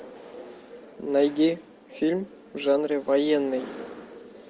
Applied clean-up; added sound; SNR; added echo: none; none; none; none.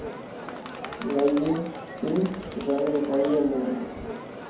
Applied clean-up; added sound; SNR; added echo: none; Crowd; 11 dB; reverberation time 0.9 s.